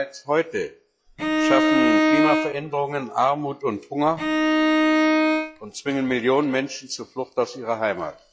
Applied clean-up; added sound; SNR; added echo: classical method log-MMSE.